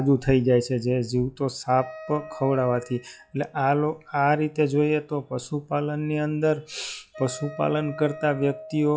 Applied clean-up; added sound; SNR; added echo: classical method log-MMSE.